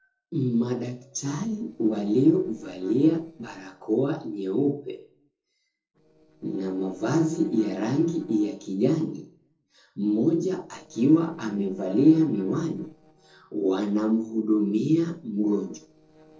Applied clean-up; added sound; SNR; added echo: neural separator model SepFormer DNS4.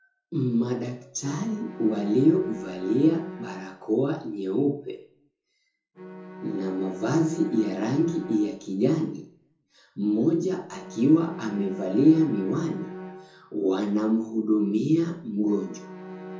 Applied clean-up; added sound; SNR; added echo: none; Bowed string instrument; 15 dB; reverberation time 0.5 s.